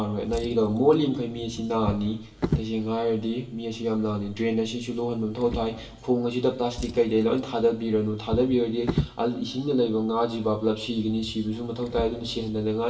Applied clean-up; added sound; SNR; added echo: none; Drawer open or close; 11 dB; reverberation time 0.9 s.